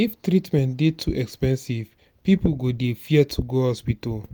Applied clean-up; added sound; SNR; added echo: none; none; none; none.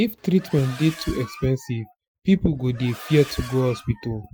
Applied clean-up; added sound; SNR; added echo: classical method Wiener filter.